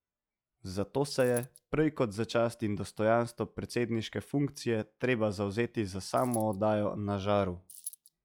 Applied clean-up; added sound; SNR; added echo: classical method log-MMSE.